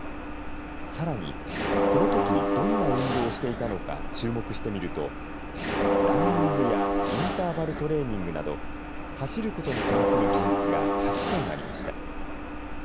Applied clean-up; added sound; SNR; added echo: none; Mechanisms; -5 dB; none.